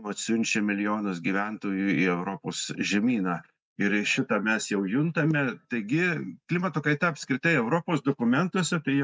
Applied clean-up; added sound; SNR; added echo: neural mask model DeepFilterNet 3.